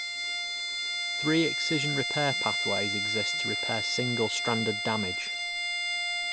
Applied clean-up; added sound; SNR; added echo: none; Bowed string instrument; -2 dB; none.